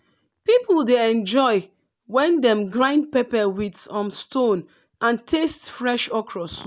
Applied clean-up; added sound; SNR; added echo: none; none; none; none.